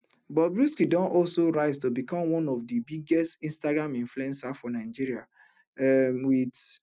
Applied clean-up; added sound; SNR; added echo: none; none; none; none.